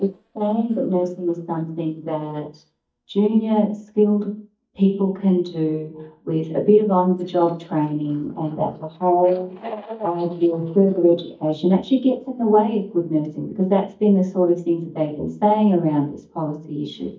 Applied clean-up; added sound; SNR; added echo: neural mask model DeepFilterNet 3.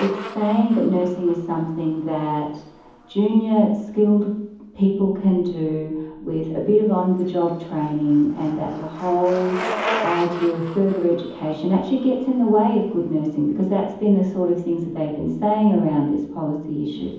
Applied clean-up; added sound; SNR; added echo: none; Bicycle; 15 dB; reverberation time 1.2 s.